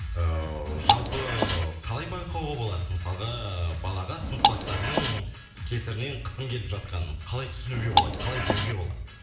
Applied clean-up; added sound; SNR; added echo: none; Drip / Water; -5 dB; reverberation time 1.0 s.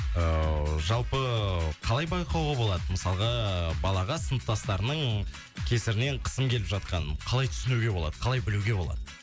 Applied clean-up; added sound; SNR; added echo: none; none; none; none.